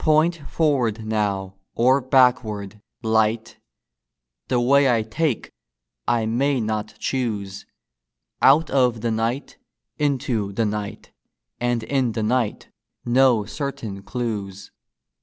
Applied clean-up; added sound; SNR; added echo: none; none; none; none.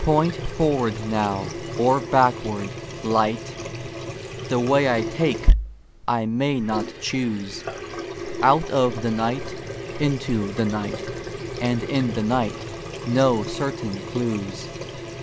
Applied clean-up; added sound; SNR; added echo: none; Sink (filling or washing) / Water tap, faucet; 5 dB; none.